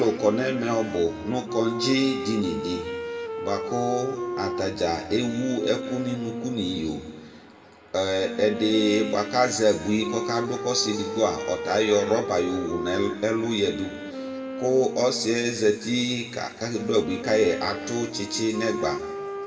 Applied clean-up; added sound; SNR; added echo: none; Wind instrument, woodwind instrument; 8 dB; reverberation time 1.6 s.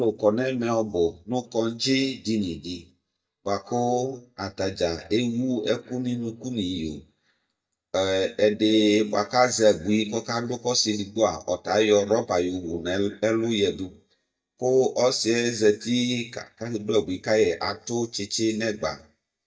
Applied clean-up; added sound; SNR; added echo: neural mask model DeepFilterNet 3.